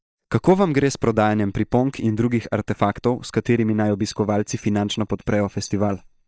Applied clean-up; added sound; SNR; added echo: neural mask model DeepFilterNet 3.